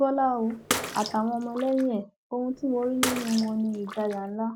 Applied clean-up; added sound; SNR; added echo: none; Bathtub (filling or washing) / Water / Splash, splatter; 8 dB; none.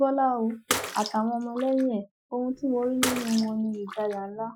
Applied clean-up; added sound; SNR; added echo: classical method Wiener filter.